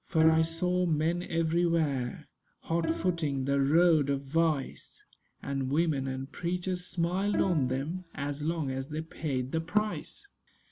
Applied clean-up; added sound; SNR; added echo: none; Bowed string instrument; 11 dB; none.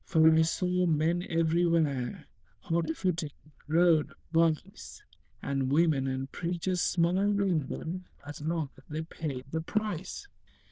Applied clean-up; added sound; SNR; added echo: neural diffusion model UNIVERSE++.